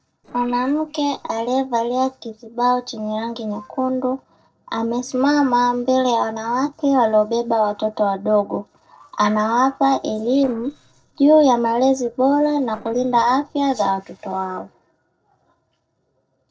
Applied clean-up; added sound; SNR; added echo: neural separator model SepFormer DNS4.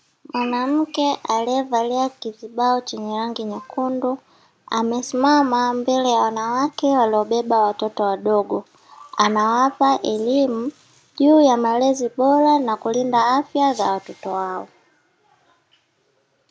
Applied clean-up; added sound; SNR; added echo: none; none; none; none.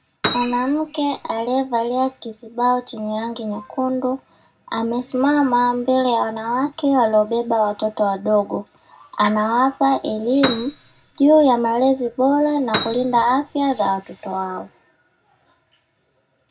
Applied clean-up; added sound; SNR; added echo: none; Piano; 8 dB; reverberation time 0.4 s.